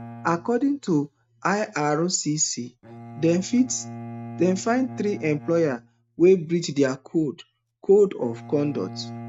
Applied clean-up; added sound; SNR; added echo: neural mask model RNNoise.